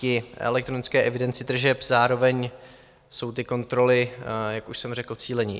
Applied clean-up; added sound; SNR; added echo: none; none; none; none.